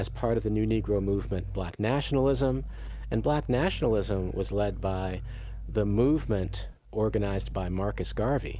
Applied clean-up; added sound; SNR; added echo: none; Growling; 8 dB; none.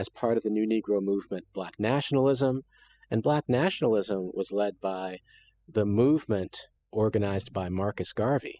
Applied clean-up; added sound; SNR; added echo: classical method spectral subtraction.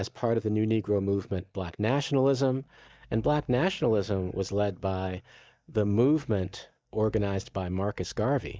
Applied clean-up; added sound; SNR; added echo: neural mask model DeepFilterNet 3.